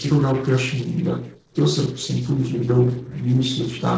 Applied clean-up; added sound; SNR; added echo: neural separator model SepFormer DNS4.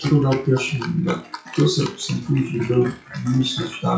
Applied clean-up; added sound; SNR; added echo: classical method WPE with log-MMSE.